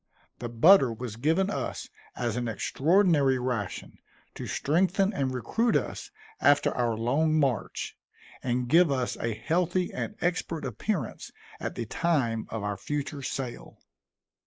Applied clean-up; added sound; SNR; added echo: neural mask model Resemble Enhance denoiser.